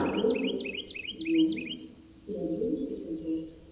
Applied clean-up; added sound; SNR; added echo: none; Chirp, tweet; 12 dB; reverberation time 1.1 s.